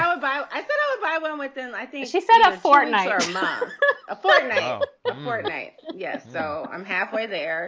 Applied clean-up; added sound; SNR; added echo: none; none; none; none.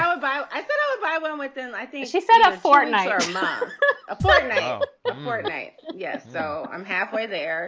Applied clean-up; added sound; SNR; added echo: none; Thump, thud; 11 dB; none.